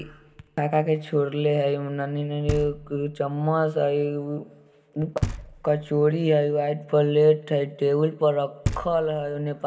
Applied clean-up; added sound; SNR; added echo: none; Knock; 13 dB; reverberation time 1.2 s.